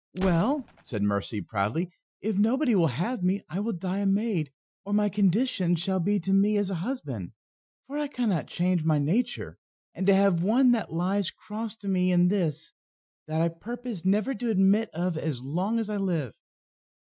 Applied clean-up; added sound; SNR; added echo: classical method Wiener filter.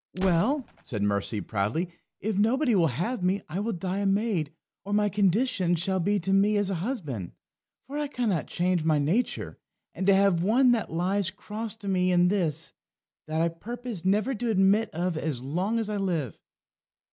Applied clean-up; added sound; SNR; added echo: none; Gunshot, gunfire; 19 dB; none.